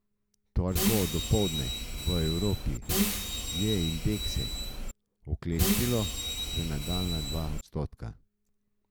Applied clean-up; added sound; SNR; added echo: none; Bus; 0 dB; none.